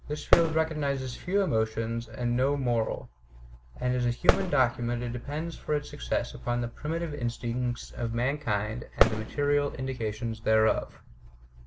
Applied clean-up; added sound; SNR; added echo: none; Fireworks; 3 dB; none.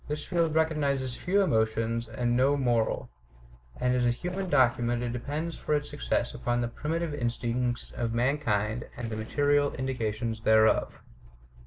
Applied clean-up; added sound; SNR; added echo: neural separator model SepFormer DNS4.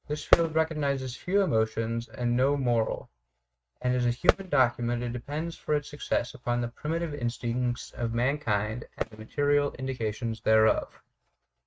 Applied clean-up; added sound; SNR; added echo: neural mask model RNNoise.